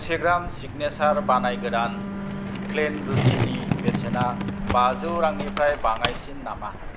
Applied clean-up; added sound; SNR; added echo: none; Skateboard + Wind instrument, woodwind instrument; 2 dB; none.